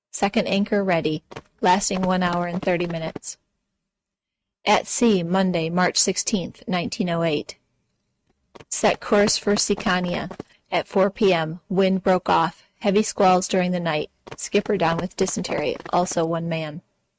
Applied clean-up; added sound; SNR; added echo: neural mask model RNNoise.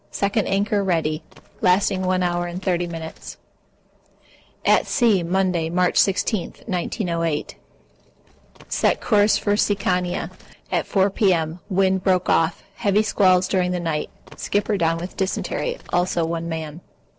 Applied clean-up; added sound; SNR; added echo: neural separator model SepFormer DNS4.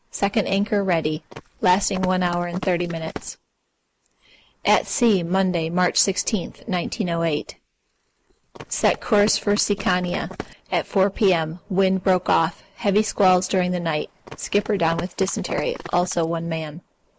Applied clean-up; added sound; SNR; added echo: neural mask model Resemble Enhance denoiser.